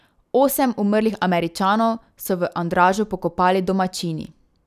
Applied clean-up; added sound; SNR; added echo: none; none; none; none.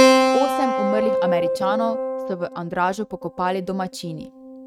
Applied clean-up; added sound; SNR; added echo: neural mask model RNNoise.